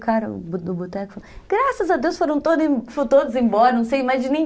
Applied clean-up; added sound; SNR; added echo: none; none; none; none.